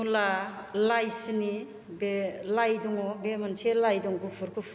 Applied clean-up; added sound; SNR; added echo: none; none; none; none.